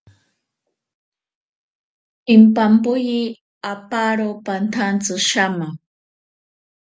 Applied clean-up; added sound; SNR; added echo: none; none; none; none.